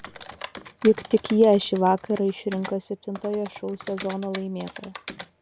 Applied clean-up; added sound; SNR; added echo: none; Computer keyboard; 17 dB; none.